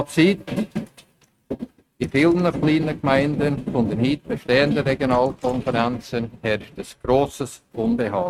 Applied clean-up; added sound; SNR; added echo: neural mask model RNNoise.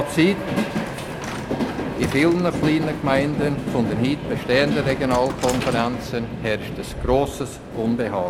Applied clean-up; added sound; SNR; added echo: none; Train; 5 dB; none.